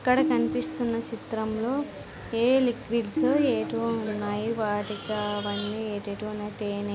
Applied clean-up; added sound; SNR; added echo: none; Tabla; 6 dB; none.